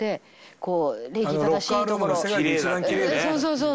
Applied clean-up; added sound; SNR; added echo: none; none; none; none.